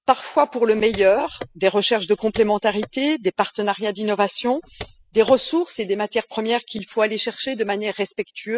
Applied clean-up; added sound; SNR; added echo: classical method spectral subtraction.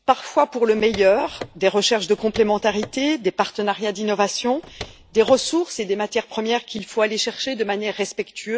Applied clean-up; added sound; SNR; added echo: none; Car; 17 dB; none.